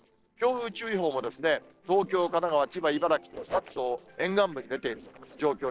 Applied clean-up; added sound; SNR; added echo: neural separator model SepFormer DNS4.